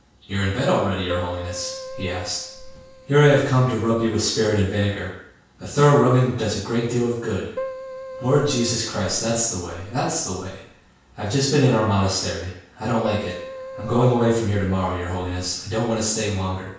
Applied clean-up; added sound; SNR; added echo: none; Keyboard (musical); 14 dB; reverberation time 0.6 s.